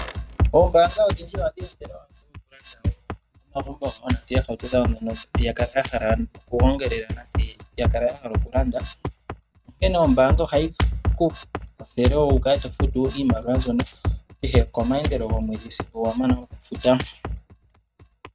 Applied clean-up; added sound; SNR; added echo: neural mask model RNNoise.